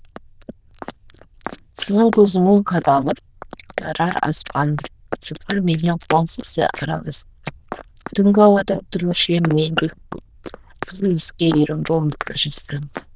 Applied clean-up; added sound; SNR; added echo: neural diffusion model UNIVERSE++.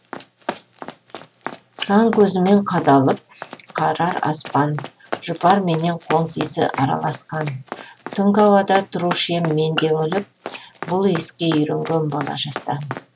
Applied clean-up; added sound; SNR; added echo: none; Run; 13 dB; none.